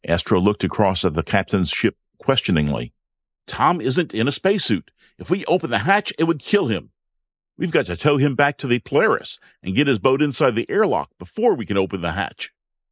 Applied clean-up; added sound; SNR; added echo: neural mask model Resemble Enhance denoiser.